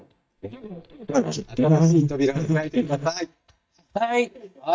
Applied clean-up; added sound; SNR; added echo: neural mask model DeepFilterNet 3.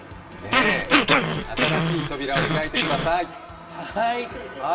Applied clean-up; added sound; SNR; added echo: none; Growling; -4 dB; reverberation time 1.4 s.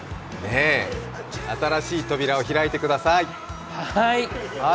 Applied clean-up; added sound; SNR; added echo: none; none; none; none.